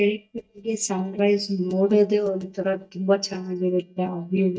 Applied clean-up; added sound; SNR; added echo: neural mask model DeepFilterNet 3.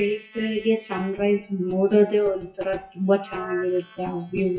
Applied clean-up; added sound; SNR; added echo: classical method WPE with log-MMSE.